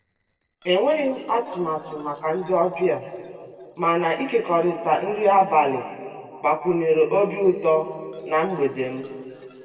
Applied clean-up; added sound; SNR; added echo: neural separator model SepFormer DNS4.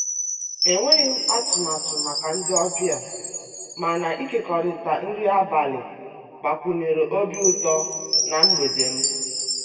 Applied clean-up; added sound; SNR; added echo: none; Chime; 0 dB; reverberation time 1.9 s.